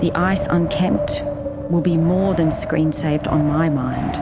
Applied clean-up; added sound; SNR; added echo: none; Wind; 7 dB; none.